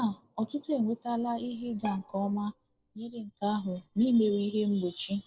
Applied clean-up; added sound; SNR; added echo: neural separator model SepFormer DNS4.